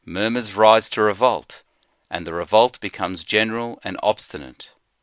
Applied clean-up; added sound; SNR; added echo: none; none; none; none.